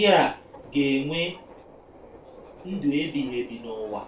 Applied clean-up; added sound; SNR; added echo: none; Subway, metro, underground; 19 dB; reverberation time 0.2 s.